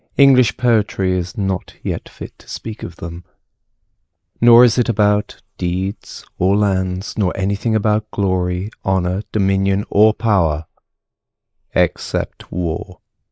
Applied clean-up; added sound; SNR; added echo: neural mask model Resemble Enhance denoiser.